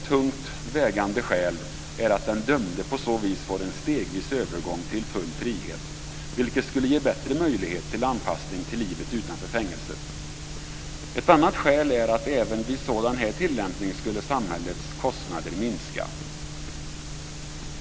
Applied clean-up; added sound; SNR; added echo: none; none; none; none.